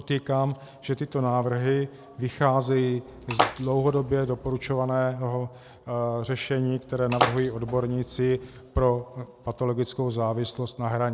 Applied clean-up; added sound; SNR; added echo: none; Splash, splatter; 6 dB; none.